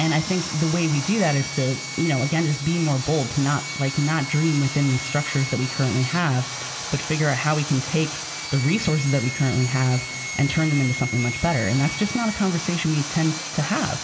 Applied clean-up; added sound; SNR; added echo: none; Sawing; 8 dB; reverberation time 2.7 s.